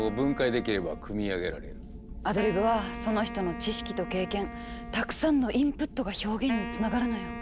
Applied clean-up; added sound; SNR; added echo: none; Wind instrument, woodwind instrument; 11 dB; none.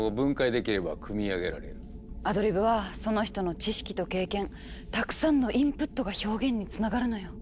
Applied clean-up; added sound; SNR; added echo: none; none; none; none.